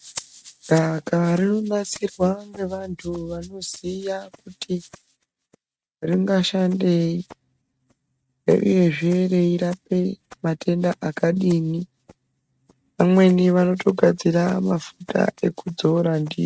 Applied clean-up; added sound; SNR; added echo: neural mask model RNNoise.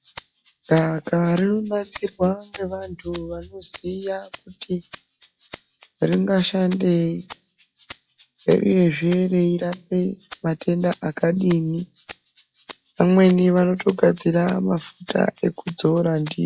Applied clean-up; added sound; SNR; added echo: classical method log-MMSE.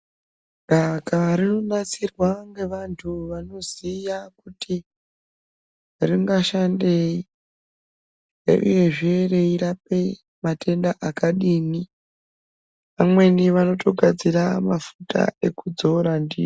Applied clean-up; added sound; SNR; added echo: none; none; none; none.